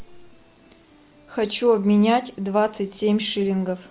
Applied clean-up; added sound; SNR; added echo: none; none; none; none.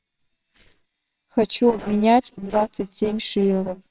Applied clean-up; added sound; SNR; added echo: neural separator model SepFormer WHAMR!.